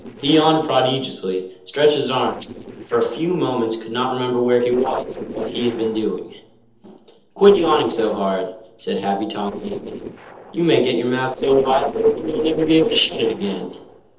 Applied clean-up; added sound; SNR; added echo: neural separator model SepFormer DNS4.